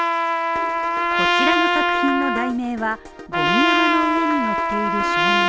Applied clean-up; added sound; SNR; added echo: none; Trumpet; -5 dB; none.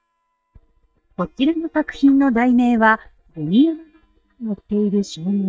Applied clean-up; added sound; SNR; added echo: neural mask model DeepFilterNet 3.